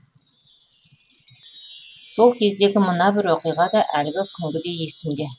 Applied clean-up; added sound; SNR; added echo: none; Wind chime; 12 dB; none.